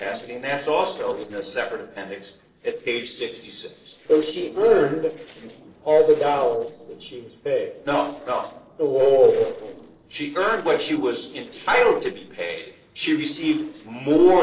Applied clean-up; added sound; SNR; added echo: neural separator model SepFormer DNS4.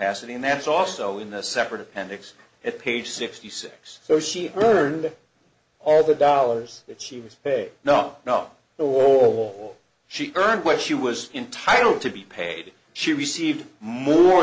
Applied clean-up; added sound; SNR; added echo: none; none; none; none.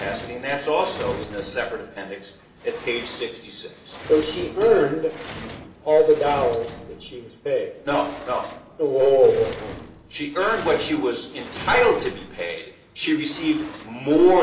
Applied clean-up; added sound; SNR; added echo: none; Sliding door; 15 dB; reverberation time 0.7 s.